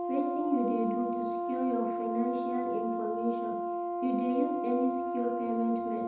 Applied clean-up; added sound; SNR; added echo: none; Brass instrument; 1 dB; reverberation time 0.9 s.